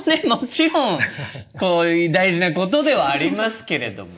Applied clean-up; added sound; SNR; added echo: neural mask model Resemble Enhance denoiser.